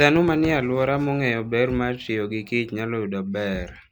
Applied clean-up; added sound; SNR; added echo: none; Thump, thud + Crowd / Cheering / Fireworks; 18 dB; none.